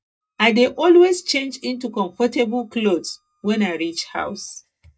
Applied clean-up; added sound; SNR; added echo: neural mask model DeepFilterNet 3.